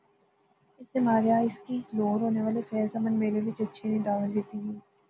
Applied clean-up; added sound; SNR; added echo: none; none; none; none.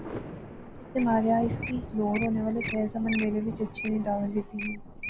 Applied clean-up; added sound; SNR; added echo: none; Thunder + Wild animals; 9 dB; none.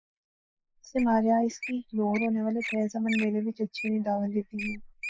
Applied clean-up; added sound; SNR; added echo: neural mask model Resemble Enhance denoiser.